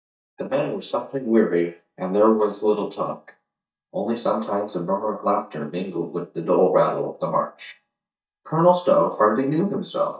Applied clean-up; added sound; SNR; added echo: neural mask model DeepFilterNet 3.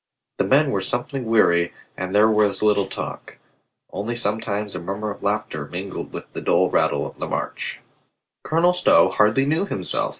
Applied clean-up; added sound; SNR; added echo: none; none; none; none.